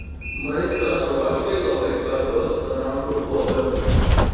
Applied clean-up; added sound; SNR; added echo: none; Train; 2 dB; reverberation time 2.0 s.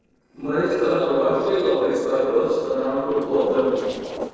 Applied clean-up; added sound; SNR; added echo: neural separator model SepFormer DNS4.